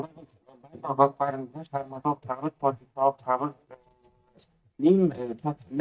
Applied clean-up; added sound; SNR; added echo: neural mask model DeepFilterNet 3.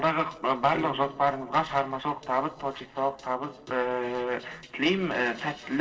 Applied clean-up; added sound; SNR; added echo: neural separator model SepFormer DNS4.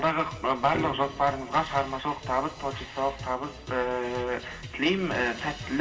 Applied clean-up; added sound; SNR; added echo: none; Piano; 14 dB; reverberation time 2.7 s.